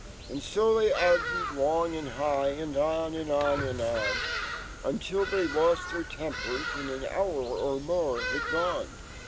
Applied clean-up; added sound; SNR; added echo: none; Bird vocalization, bird call, bird song; 7 dB; none.